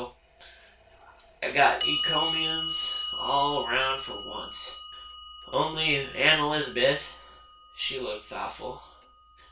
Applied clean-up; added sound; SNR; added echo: none; Clock; 7 dB; reverberation time 0.3 s.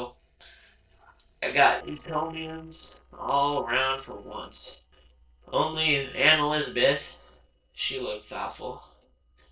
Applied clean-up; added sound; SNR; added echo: neural separator model SepFormer DNS4.